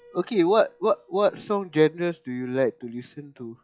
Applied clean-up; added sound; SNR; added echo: classical method log-MMSE.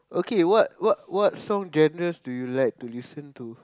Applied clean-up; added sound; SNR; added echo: none; none; none; none.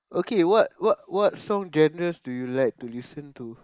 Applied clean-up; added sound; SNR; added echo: neural mask model Resemble Enhance denoiser.